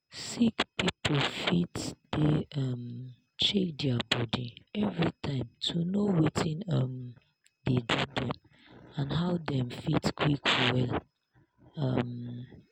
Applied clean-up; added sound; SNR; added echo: none; none; none; none.